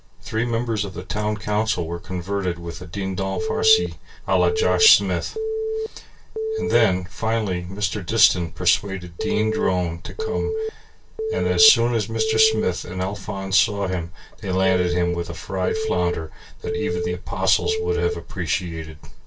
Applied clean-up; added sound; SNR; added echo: none; Telephone; 3 dB; reverberation time 0.1 s.